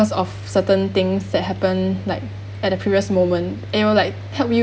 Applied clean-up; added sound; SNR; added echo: none; none; none; none.